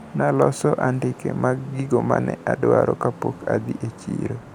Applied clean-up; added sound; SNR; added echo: none; Traffic noise, roadway noise / Vehicle horn, car horn, honking; 19 dB; none.